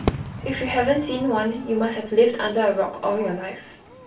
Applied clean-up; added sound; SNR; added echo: none; Crowd / Fireworks; 11 dB; reverberation time 0.3 s.